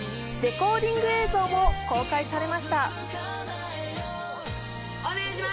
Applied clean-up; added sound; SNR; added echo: none; Rattle; 10 dB; none.